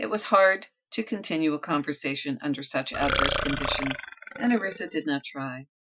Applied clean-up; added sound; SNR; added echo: classical method Wiener filter.